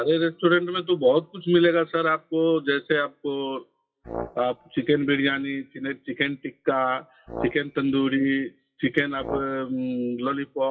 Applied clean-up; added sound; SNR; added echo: classical method WPE with log-MMSE.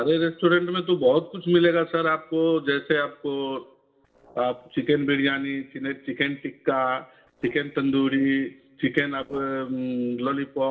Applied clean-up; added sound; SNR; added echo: neural separator model SepFormer DNS4.